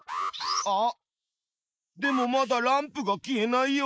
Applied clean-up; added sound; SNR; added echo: neural mask model Resemble Enhance denoiser.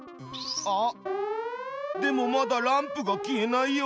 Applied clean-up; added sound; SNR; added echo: none; none; none; none.